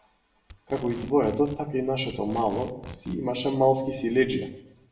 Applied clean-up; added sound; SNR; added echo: none; Packing tape, duct tape; 17 dB; reverberation time 0.7 s.